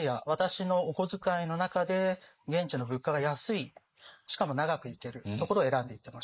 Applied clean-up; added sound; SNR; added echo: neural mask model Resemble Enhance denoiser.